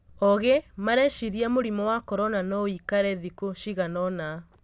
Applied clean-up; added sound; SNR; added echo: none; none; none; none.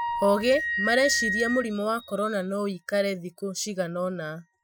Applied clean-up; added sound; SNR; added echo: classical method Wiener filter.